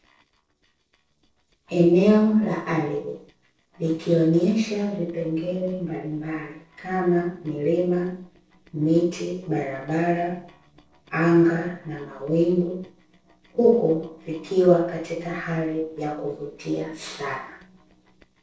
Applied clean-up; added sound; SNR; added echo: neural separator model SepFormer DNS4.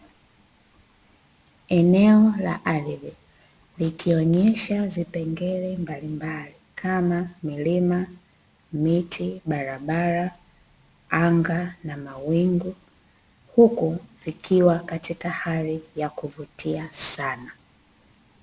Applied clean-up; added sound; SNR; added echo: none; none; none; none.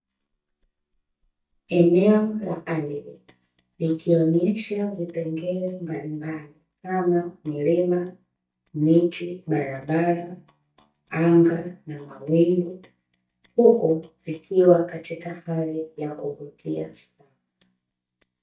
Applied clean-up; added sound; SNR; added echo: neural mask model DeepFilterNet 3.